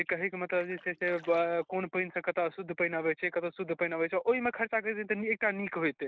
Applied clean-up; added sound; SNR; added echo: neural separator model SepFormer DNS4.